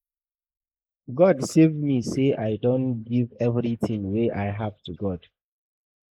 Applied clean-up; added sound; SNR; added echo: neural mask model Resemble Enhance denoiser.